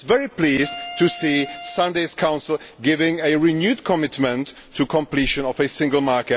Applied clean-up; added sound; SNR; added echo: none; Bowed string instrument; 13 dB; none.